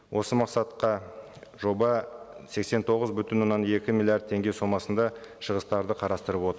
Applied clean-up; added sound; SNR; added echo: none; none; none; none.